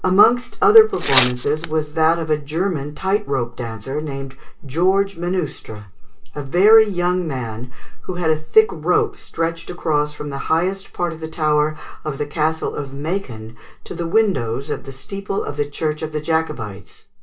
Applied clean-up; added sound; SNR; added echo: none; Tearing; 6 dB; reverberation time 0.2 s.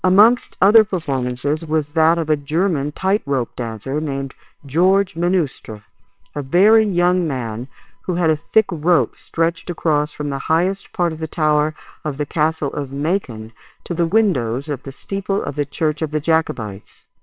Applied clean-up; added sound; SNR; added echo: neural separator model SepFormer WHAMR!.